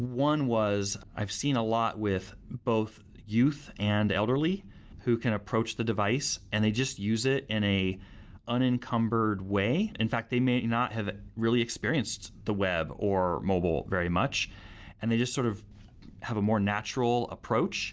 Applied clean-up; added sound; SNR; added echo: none; none; none; none.